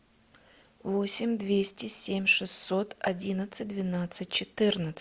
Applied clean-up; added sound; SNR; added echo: none; none; none; none.